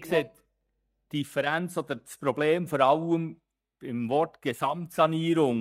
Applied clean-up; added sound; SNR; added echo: neural mask model DeepFilterNet 3.